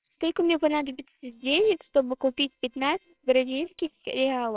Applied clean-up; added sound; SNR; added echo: neural separator model SepFormer WHAMR!.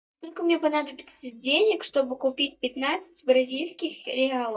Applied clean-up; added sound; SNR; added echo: neural mask model DeepFilterNet 3.